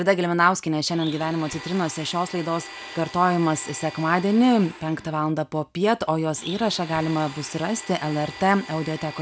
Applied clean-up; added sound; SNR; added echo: none; Domestic sounds, home sounds; 17 dB; none.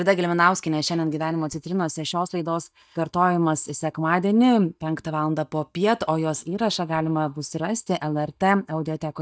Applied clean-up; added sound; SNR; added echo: neural mask model DeepFilterNet 3.